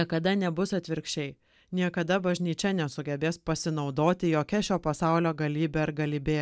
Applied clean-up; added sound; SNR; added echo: none; none; none; none.